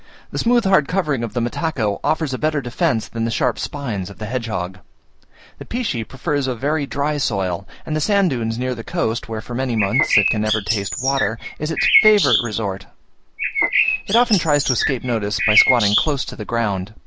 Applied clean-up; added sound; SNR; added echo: none; Bird; 0 dB; none.